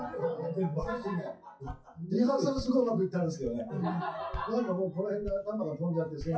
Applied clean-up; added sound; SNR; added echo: classical method WPE with log-MMSE.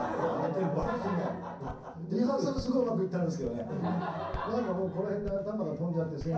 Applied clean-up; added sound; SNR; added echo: none; Walk, footsteps; 16 dB; reverberation time 0.6 s.